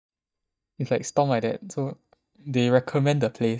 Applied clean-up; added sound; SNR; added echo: neural mask model DeepFilterNet 3.